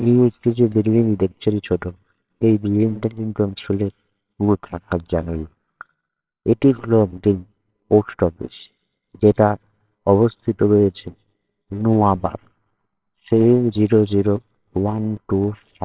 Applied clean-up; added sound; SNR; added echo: neural separator model SepFormer WHAMR!.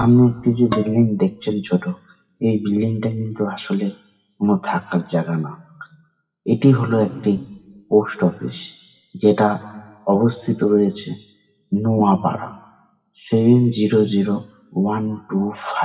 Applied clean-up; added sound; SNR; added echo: classical method WPE with log-MMSE.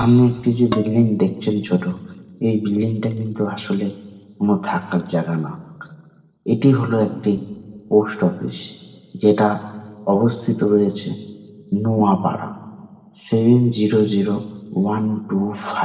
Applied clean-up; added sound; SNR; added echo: neural separator model SepFormer DNS4.